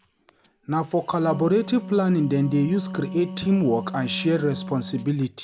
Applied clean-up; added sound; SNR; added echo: none; Wind instrument, woodwind instrument; 12 dB; none.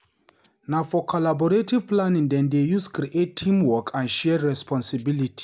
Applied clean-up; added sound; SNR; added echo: none; none; none; none.